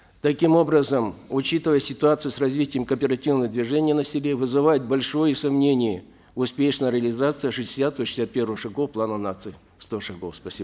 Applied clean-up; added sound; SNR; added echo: none; none; none; none.